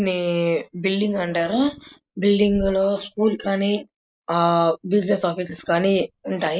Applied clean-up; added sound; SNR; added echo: neural mask model Resemble Enhance denoiser.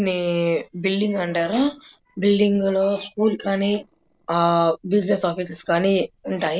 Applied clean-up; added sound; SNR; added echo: neural separator model SepFormer DNS4.